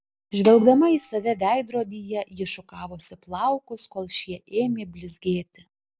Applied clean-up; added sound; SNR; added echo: none; Dishes, pots, and pans; 18 dB; none.